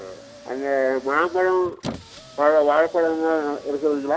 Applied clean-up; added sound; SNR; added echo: none; Squeak; 18 dB; none.